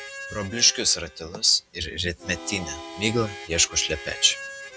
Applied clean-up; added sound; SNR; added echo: none; Harmonica; 14 dB; none.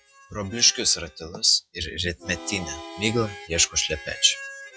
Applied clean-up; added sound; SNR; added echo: classical method log-MMSE.